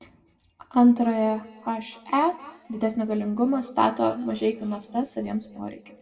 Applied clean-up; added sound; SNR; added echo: none; none; none; reverberation time 1.7 s.